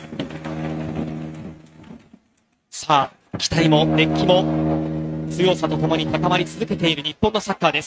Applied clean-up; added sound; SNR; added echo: neural mask model RNNoise.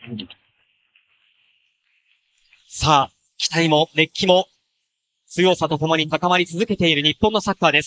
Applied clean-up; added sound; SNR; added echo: neural mask model Resemble Enhance denoiser.